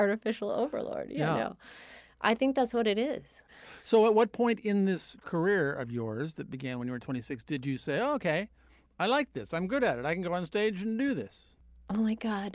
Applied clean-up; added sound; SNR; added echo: none; none; none; none.